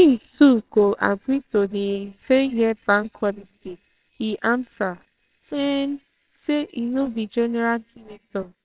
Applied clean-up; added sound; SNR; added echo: neural separator model SepFormer WHAMR!.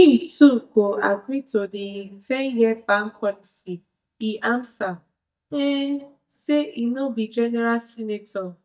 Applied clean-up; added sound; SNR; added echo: neural mask model DeepFilterNet 3.